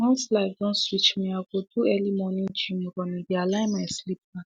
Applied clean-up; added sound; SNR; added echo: none; none; none; none.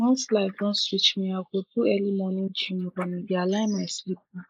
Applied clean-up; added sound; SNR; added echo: neural mask model Resemble Enhance denoiser.